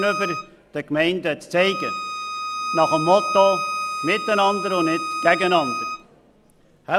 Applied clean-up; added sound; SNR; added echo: none; Bowed string instrument; 6 dB; none.